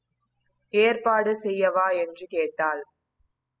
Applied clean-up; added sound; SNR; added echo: classical method spectral subtraction.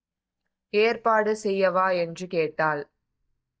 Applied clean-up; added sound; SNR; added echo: neural mask model DeepFilterNet 3.